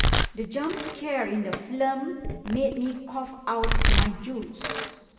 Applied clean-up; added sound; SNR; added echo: none; Domestic sounds, home sounds; -2 dB; reverberation time 1.9 s.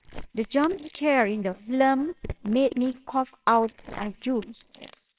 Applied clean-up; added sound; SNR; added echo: neural separator model SepFormer WHAMR!.